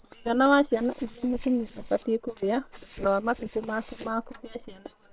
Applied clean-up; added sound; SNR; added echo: neural separator model SepFormer WHAM!.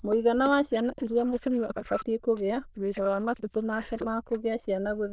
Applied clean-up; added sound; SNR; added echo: neural diffusion model UNIVERSE++.